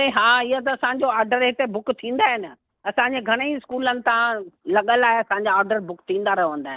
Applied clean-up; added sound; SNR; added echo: neural separator model SepFormer DNS4.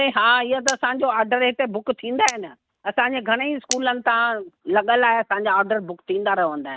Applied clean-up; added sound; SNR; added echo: neural mask model RNNoise.